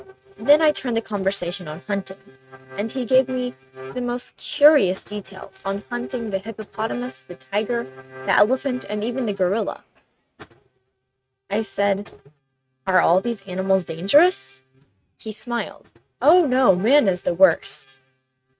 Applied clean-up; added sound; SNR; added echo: neural mask model RNNoise.